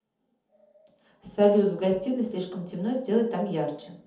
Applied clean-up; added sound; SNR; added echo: none; none; none; reverberation time 0.6 s.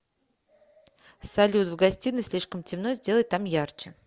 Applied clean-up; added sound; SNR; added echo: none; none; none; none.